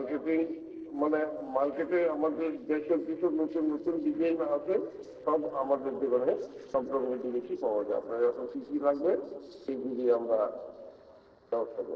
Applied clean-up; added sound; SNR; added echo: neural separator model SepFormer DNS4.